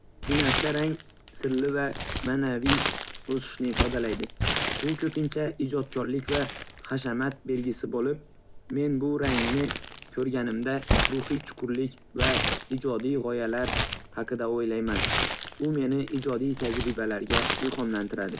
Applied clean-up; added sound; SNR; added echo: none; Crumpling, crinkling; 1 dB; none.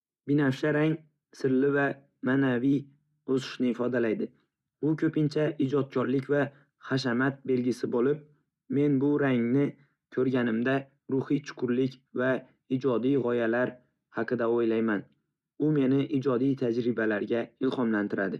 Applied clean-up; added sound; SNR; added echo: none; none; none; none.